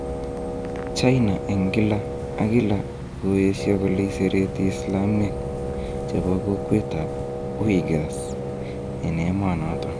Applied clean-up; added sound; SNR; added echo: none; Bus + Wind instrument, woodwind instrument; 5 dB; none.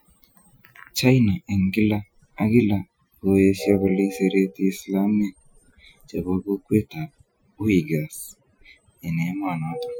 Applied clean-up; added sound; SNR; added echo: classical method Wiener filter.